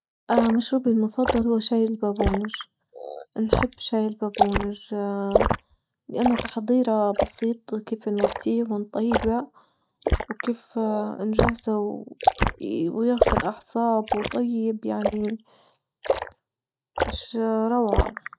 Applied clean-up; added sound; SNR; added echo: neural mask model RNNoise.